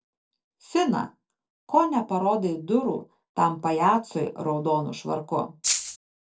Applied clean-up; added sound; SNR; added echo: neural separator model SepFormer DNS4.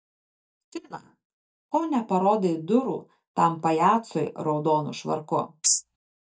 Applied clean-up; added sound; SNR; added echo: neural mask model DeepFilterNet 3.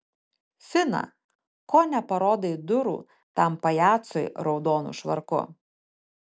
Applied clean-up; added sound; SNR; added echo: none; none; none; none.